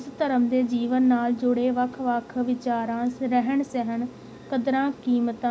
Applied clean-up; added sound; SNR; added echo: none; Aircraft; 20 dB; none.